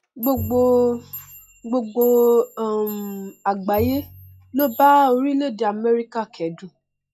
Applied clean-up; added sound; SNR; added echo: classical method log-MMSE.